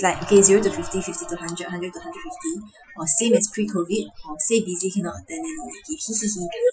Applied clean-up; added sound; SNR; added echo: classical method Wiener filter.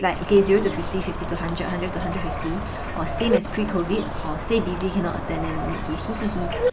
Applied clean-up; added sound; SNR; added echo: none; Bird; 4 dB; none.